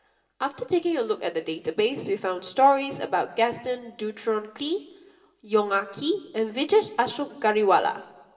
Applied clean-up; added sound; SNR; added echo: none; none; none; reverberation time 0.9 s.